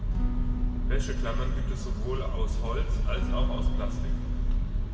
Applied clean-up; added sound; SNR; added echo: none; Acoustic guitar / Strum; 12 dB; reverberation time 2.0 s.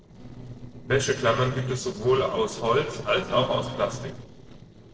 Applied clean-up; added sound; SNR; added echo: neural separator model SepFormer DNS4.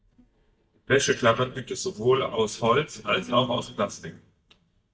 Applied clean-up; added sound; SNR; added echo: neural mask model DeepFilterNet 3.